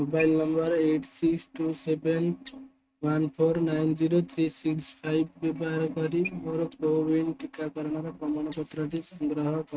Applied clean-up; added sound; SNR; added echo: neural mask model RNNoise.